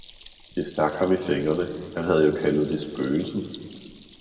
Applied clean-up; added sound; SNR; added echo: none; Stream; 12 dB; reverberation time 2.1 s.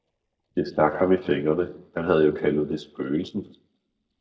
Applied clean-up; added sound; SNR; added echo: neural mask model DeepFilterNet 3.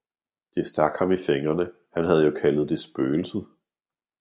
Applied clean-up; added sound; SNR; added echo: none; none; none; none.